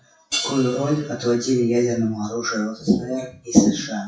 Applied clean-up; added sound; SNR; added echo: classical method WPE with log-MMSE.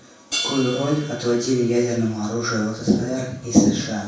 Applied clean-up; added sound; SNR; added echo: none; Hi-hat; 14 dB; reverberation time 0.6 s.